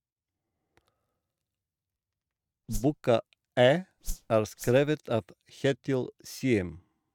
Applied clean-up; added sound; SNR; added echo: neural mask model RNNoise.